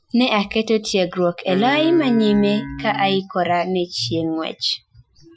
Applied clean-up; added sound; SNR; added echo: classical method Wiener filter.